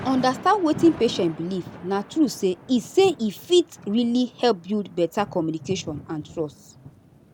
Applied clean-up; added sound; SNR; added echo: none; Thunder / Rain; 16 dB; none.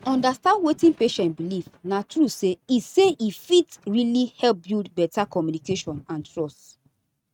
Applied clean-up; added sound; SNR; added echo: neural mask model RNNoise.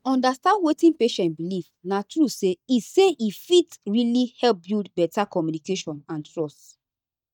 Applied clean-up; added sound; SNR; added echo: neural mask model DeepFilterNet 3.